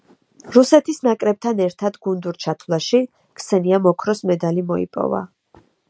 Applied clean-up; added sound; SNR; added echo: none; none; none; none.